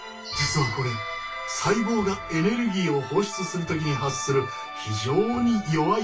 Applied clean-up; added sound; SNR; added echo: none; Wind instrument, woodwind instrument; 14 dB; reverberation time 0.2 s.